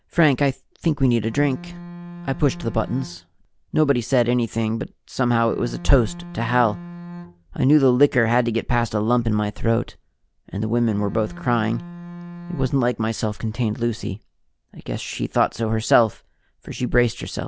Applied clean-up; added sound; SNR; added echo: none; Bowed string instrument; 14 dB; none.